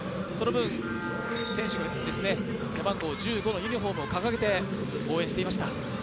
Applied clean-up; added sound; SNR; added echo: none; none; none; none.